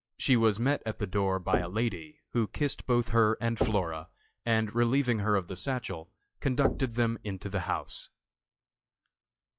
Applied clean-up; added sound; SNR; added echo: classical method log-MMSE.